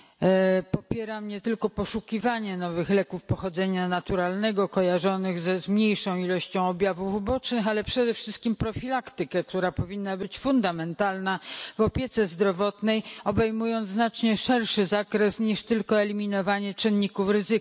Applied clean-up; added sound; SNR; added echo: none; none; none; none.